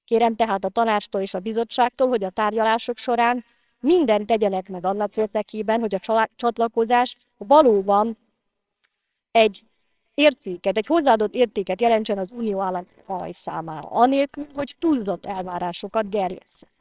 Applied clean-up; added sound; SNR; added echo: neural separator model SepFormer WHAMR!.